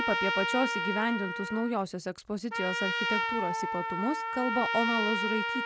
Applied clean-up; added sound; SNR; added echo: none; Trumpet; 0 dB; none.